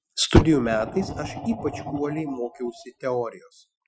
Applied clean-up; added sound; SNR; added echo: classical method Wiener filter.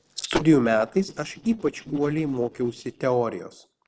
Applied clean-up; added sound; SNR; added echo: neural separator model SepFormer DNS4.